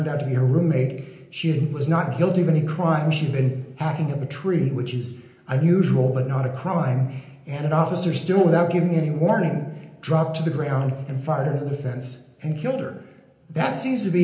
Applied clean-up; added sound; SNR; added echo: none; none; none; reverberation time 0.8 s.